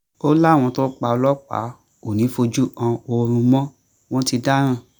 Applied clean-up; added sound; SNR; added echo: none; none; none; none.